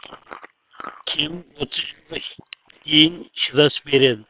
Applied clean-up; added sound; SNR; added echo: neural separator model SepFormer WHAM!.